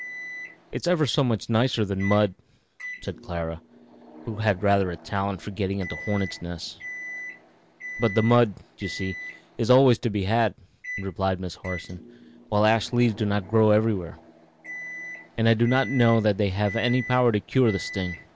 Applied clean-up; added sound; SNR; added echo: none; Microwave oven; 15 dB; none.